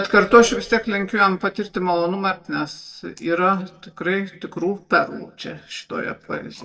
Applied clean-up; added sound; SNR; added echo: neural mask model DeepFilterNet 3.